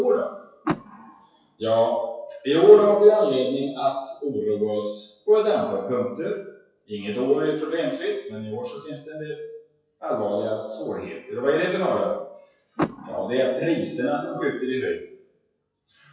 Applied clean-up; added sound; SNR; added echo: classical method WPE with log-MMSE.